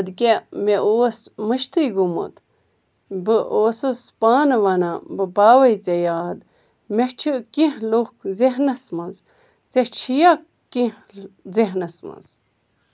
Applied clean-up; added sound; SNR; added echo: none; none; none; none.